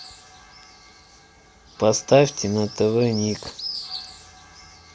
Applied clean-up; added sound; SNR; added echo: none; Bird; 15 dB; none.